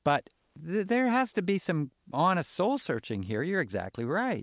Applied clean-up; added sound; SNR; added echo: none; none; none; none.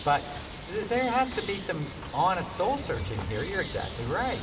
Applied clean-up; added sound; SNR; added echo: none; Bird; 9 dB; reverberation time 1.8 s.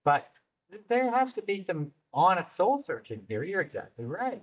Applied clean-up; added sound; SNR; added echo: neural mask model DeepFilterNet 3.